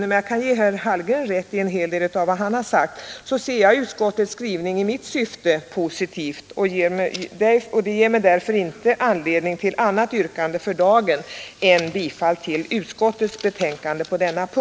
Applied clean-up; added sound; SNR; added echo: none; none; none; none.